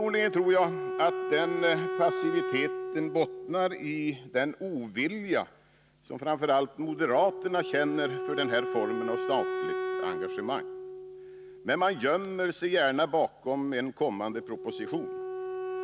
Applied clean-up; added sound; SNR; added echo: none; Wind instrument, woodwind instrument; 6 dB; none.